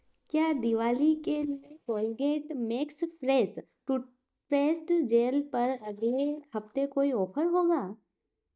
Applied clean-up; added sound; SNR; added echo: neural mask model DeepFilterNet 3.